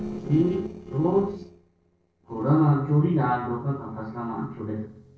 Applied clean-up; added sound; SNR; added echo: neural separator model SepFormer DNS4.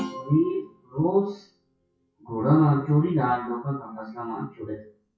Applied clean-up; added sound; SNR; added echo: classical method WPE with log-MMSE.